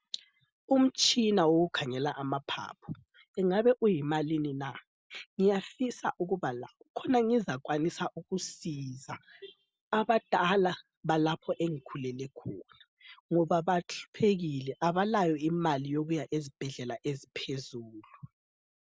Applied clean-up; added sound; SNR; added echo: none; none; none; none.